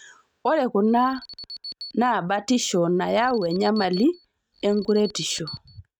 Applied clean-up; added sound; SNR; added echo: neural mask model RNNoise.